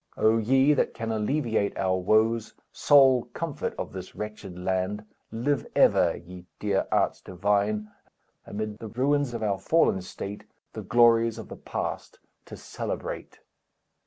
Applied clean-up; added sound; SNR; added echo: none; none; none; none.